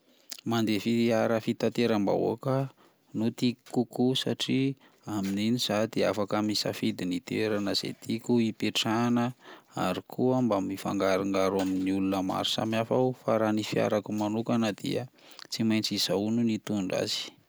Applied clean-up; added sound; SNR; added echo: none; none; none; none.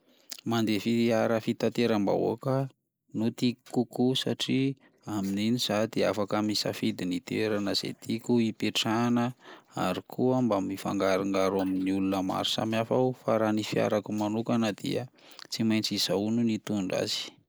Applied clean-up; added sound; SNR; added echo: neural mask model Resemble Enhance denoiser.